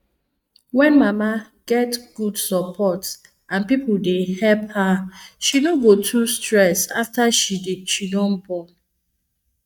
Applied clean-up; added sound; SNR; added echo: neural mask model DeepFilterNet 3.